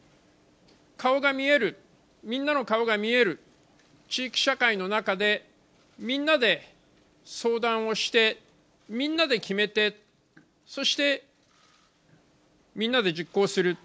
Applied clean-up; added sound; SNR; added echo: none; none; none; none.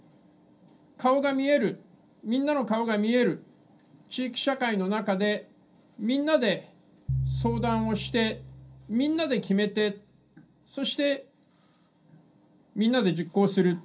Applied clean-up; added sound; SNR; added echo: none; Piano; 8 dB; reverberation time 0.3 s.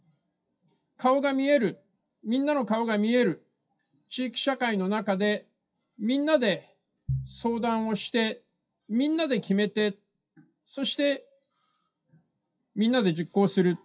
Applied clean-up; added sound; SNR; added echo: classical method WPE with log-MMSE.